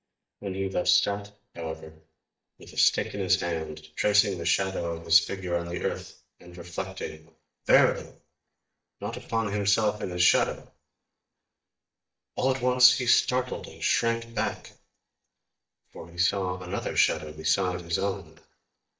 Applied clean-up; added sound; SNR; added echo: neural mask model DeepFilterNet 3.